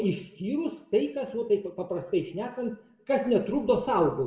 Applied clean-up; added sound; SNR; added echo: none; none; none; reverberation time 0.6 s.